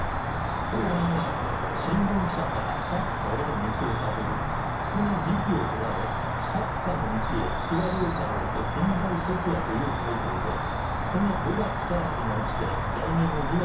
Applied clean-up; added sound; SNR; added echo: none; Cricket; -2 dB; reverberation time 0.7 s.